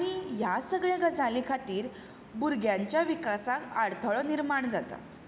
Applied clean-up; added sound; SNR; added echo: none; none; none; none.